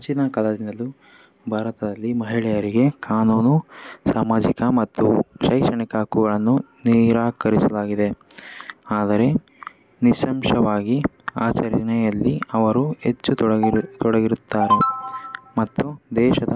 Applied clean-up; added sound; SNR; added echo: none; none; none; none.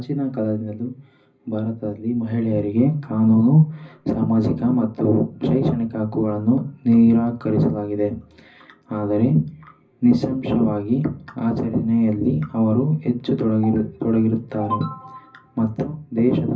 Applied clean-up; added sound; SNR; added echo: none; none; none; reverberation time 0.4 s.